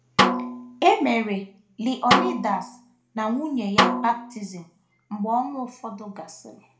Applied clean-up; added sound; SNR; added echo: none; Snare drum; 0 dB; reverberation time 0.4 s.